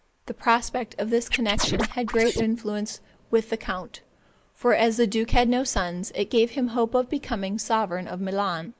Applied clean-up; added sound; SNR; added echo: neural mask model Resemble Enhance denoiser.